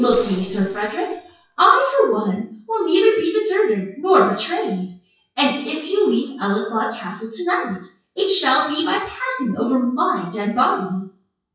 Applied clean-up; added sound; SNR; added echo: classical method WPE with log-MMSE.